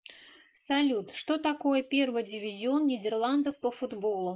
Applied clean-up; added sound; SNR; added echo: neural mask model Resemble Enhance denoiser.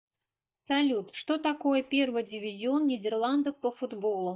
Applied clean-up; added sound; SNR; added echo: neural mask model DeepFilterNet 3.